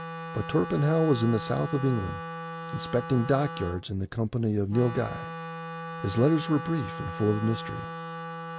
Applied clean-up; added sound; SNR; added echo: none; Wind instrument, woodwind instrument; 9 dB; none.